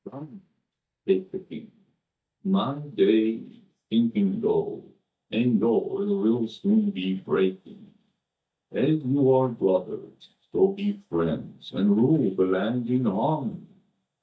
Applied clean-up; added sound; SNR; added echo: neural mask model DeepFilterNet 3.